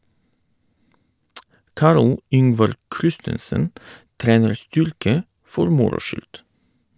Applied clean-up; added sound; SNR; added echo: none; none; none; none.